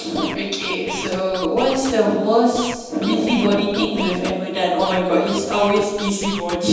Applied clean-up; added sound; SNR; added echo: none; Scratching (performance technique); 11 dB; reverberation time 1.1 s.